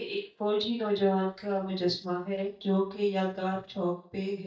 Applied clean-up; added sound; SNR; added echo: neural mask model DeepFilterNet 3.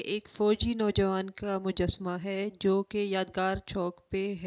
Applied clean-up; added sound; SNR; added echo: none; none; none; none.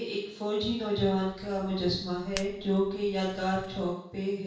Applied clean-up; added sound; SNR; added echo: none; Hands; 16 dB; reverberation time 0.7 s.